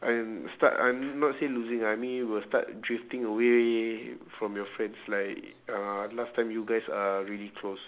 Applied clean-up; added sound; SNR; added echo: none; none; none; none.